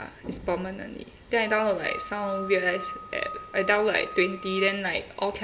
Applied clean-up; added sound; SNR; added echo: none; Screech / Glass; 11 dB; reverberation time 1.0 s.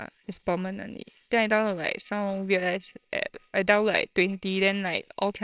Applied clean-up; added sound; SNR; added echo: neural separator model SepFormer WHAMR!.